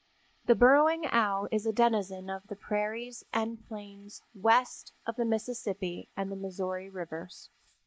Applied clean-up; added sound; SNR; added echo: neural mask model Resemble Enhance denoiser.